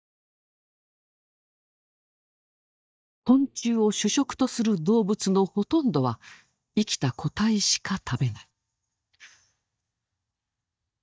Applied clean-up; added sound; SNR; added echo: neural mask model DeepFilterNet 3.